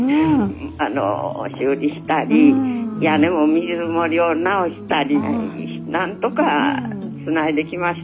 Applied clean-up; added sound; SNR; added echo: none; none; none; none.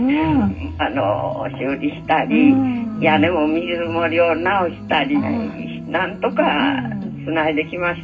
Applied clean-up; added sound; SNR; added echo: none; none; none; reverberation time 0.4 s.